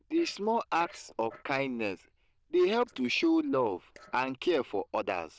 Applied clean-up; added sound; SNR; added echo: neural diffusion model UNIVERSE++.